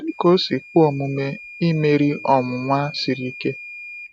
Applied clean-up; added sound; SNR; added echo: none; Microwave oven / Alarm; 17 dB; none.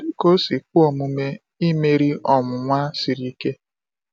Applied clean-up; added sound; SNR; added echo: none; none; none; none.